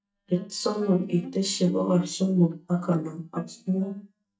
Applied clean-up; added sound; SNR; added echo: neural mask model DeepFilterNet 3.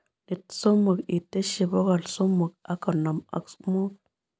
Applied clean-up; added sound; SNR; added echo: none; none; none; none.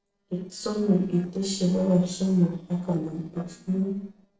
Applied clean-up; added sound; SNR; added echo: neural separator model SepFormer DNS4.